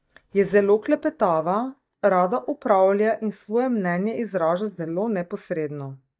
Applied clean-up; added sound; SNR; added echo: neural mask model DeepFilterNet 3.